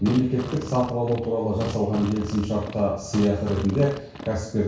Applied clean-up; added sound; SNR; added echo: none; Fart; 14 dB; reverberation time 0.6 s.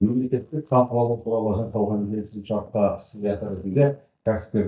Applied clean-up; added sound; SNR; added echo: neural mask model DeepFilterNet 3.